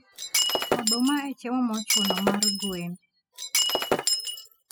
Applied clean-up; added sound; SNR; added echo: classical method spectral subtraction.